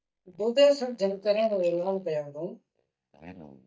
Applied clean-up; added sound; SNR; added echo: neural mask model DeepFilterNet 3.